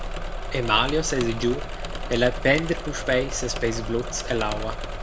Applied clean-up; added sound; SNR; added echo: none; Engine / Mechanisms; 4 dB; reverberation time 0.3 s.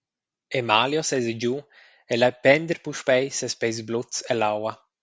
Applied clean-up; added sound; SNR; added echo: none; none; none; none.